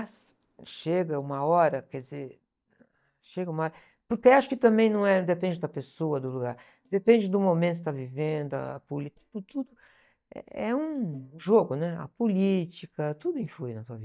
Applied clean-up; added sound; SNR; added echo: neural mask model DeepFilterNet 3.